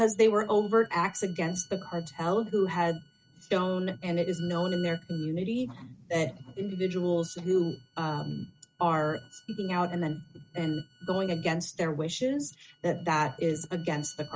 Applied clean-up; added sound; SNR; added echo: neural mask model RNNoise.